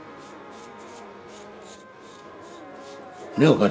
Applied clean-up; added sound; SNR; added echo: none; none; none; none.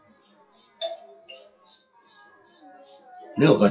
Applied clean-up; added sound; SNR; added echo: classical method WPE with log-MMSE.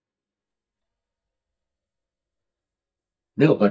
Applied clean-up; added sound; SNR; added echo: neural mask model DeepFilterNet 3.